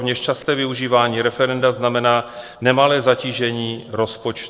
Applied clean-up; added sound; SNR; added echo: neural separator model SepFormer DNS4.